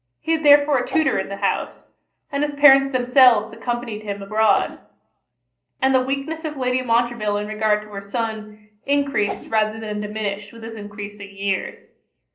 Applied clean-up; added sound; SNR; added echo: neural separator model SepFormer DNS4.